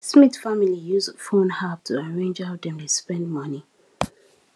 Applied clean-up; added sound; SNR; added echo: none; none; none; none.